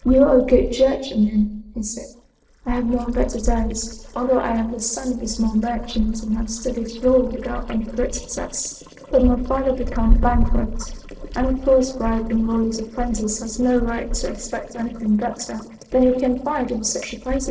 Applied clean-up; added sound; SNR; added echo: neural separator model SepFormer DNS4.